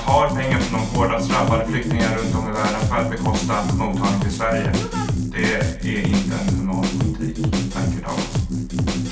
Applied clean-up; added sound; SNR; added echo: none; Drum kit; -2 dB; reverberation time 0.3 s.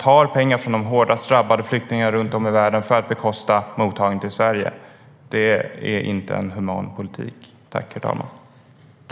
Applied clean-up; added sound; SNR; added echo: none; none; none; none.